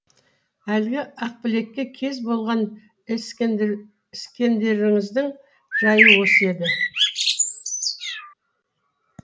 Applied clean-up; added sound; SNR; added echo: none; Bird; -5 dB; none.